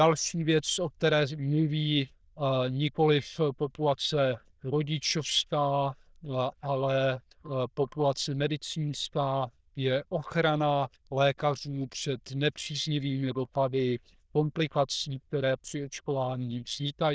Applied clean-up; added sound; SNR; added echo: neural diffusion model UNIVERSE++.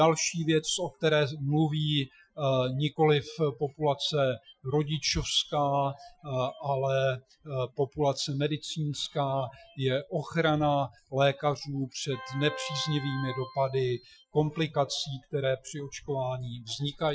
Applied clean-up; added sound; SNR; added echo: classical method Wiener filter.